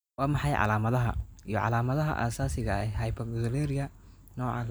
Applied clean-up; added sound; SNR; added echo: none; none; none; none.